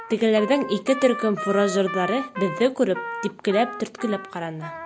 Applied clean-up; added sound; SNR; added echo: none; Trumpet; 10 dB; none.